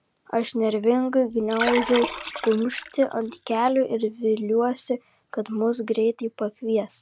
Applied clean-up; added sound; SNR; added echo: none; Liquid; 8 dB; none.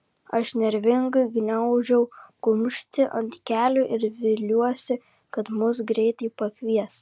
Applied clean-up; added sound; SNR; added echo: none; none; none; none.